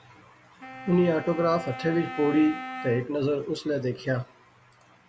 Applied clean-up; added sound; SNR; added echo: none; Wind instrument, woodwind instrument; 12 dB; none.